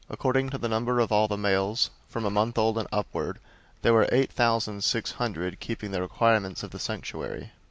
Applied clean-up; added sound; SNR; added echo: none; none; none; none.